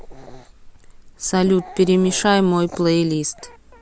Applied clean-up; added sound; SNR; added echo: none; Dog; 19 dB; none.